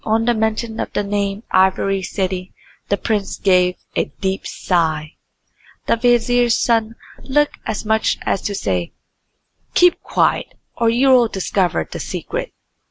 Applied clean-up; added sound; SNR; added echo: none; none; none; none.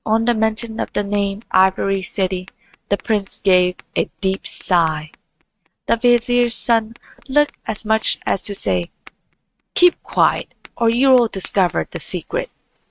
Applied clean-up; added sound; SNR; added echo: neural mask model RNNoise.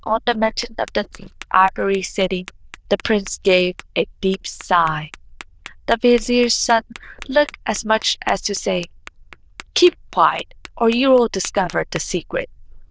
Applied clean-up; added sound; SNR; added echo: neural diffusion model UNIVERSE++.